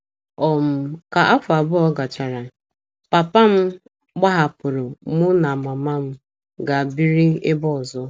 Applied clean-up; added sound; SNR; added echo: none; none; none; none.